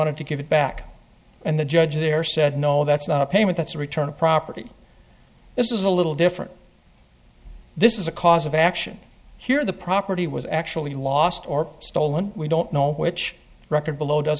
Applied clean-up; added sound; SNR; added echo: none; none; none; none.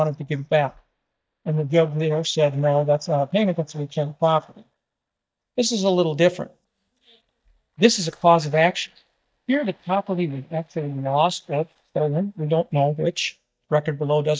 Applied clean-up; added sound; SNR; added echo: neural mask model DeepFilterNet 3.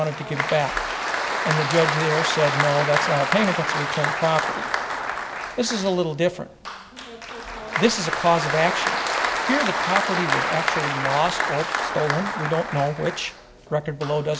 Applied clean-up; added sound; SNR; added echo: none; Applause; 1 dB; none.